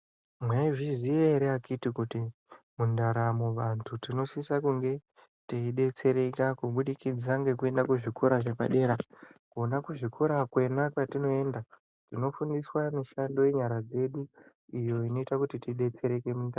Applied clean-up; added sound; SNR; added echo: none; none; none; none.